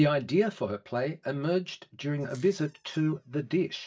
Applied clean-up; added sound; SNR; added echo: neural mask model DeepFilterNet 3.